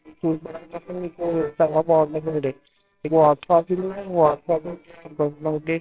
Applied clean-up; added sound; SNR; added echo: neural separator model SepFormer WHAMR!.